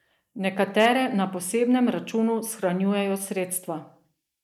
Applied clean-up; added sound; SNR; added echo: neural mask model Resemble Enhance denoiser.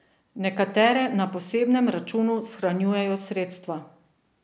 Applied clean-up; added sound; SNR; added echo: none; none; none; none.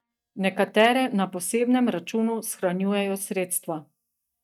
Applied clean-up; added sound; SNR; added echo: neural mask model DeepFilterNet 3.